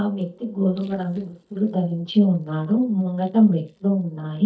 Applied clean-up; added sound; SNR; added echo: neural mask model DeepFilterNet 3.